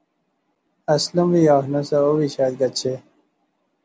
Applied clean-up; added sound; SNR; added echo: none; none; none; none.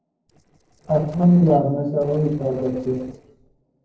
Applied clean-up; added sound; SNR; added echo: neural separator model SepFormer DNS4.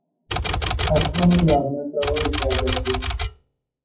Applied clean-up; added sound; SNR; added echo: classical method WPE with log-MMSE.